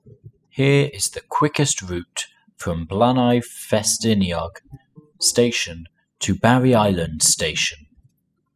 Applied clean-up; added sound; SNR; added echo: classical method spectral subtraction.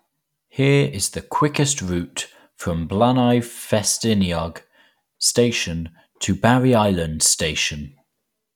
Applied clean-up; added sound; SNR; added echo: none; none; none; none.